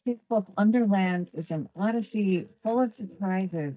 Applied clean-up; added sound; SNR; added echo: neural mask model DeepFilterNet 3.